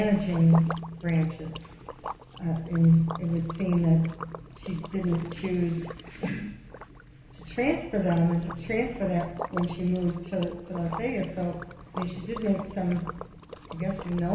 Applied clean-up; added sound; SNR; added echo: none; Liquid; 15 dB; reverberation time 0.8 s.